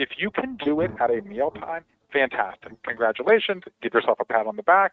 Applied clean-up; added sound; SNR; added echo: neural mask model RNNoise.